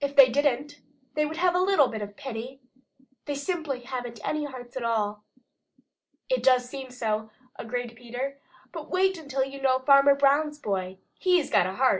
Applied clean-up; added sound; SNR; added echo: none; none; none; none.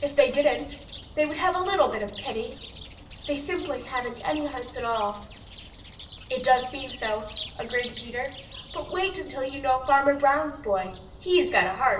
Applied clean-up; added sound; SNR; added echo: none; Chirp, tweet; 14 dB; reverberation time 0.7 s.